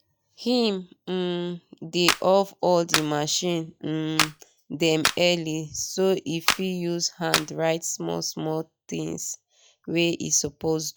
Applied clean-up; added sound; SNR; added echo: classical method log-MMSE.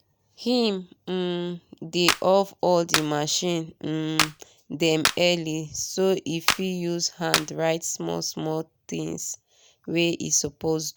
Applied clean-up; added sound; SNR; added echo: none; Clapping; 4 dB; none.